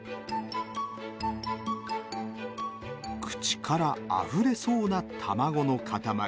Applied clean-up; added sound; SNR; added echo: none; none; none; none.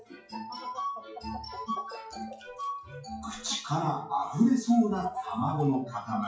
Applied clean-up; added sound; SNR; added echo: classical method WPE with log-MMSE.